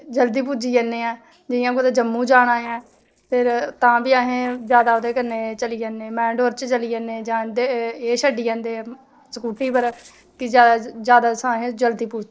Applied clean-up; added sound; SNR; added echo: neural separator model SepFormer DNS4.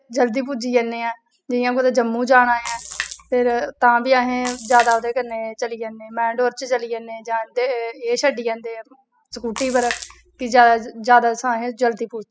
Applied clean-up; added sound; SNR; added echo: classical method spectral subtraction.